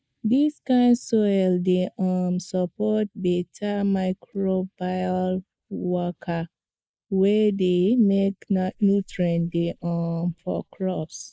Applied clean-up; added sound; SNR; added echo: neural mask model Resemble Enhance denoiser.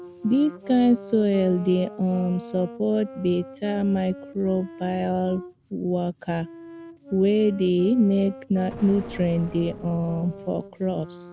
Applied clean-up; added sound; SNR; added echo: none; Explosion + Wind instrument, woodwind instrument; 16 dB; none.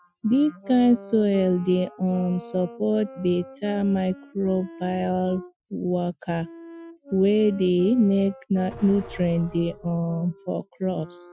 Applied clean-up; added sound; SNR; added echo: classical method Wiener filter.